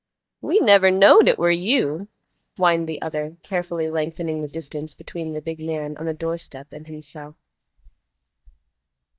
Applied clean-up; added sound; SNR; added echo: neural mask model DeepFilterNet 3.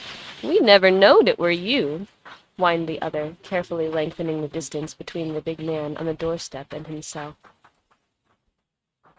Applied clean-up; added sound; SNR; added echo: neural mask model RNNoise.